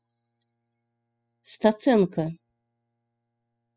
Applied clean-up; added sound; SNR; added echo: classical method spectral subtraction.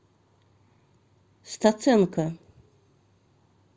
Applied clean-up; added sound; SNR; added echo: none; none; none; none.